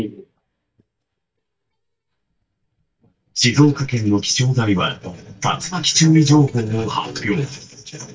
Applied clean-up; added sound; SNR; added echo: neural mask model DeepFilterNet 3.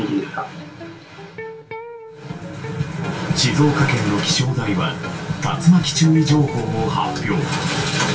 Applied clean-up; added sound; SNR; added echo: none; Electric guitar; 18 dB; reverberation time 0.2 s.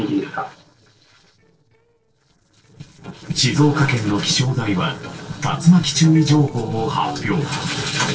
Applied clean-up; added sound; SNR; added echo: neural separator model SepFormer DNS4.